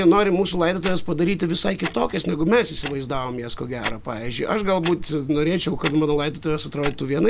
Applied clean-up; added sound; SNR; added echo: none; Clock; 10 dB; none.